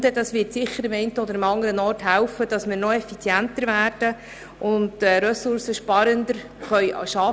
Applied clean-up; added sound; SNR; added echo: none; none; none; none.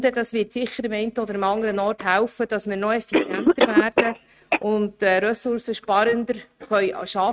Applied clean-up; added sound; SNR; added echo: neural mask model RNNoise.